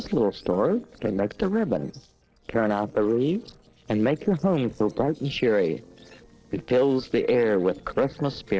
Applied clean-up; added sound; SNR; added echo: neural separator model SepFormer DNS4.